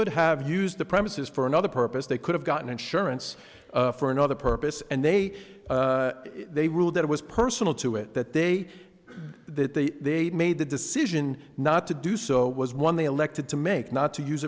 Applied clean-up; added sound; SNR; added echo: none; none; none; none.